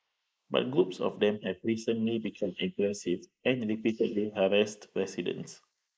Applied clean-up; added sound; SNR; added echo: neural mask model Resemble Enhance denoiser.